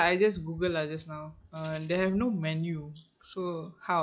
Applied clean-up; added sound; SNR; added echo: classical method log-MMSE.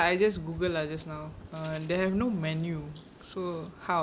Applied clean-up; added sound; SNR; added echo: none; Tambourine; 8 dB; none.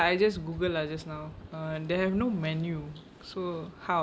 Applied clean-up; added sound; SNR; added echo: none; none; none; none.